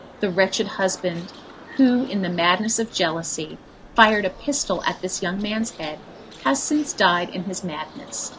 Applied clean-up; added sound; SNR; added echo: none; Bird; 19 dB; none.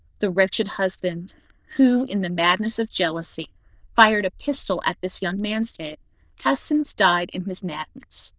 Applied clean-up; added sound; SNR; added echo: neural diffusion model UNIVERSE++.